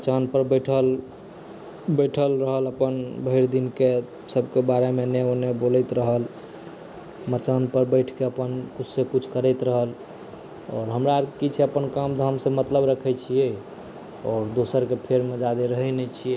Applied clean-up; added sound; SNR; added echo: none; none; none; none.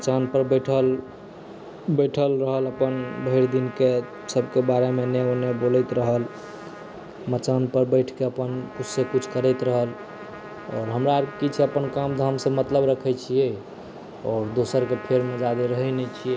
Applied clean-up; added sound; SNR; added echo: none; Trumpet; 19 dB; none.